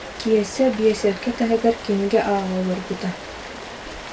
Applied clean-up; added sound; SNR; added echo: none; Rain; 12 dB; reverberation time 0.2 s.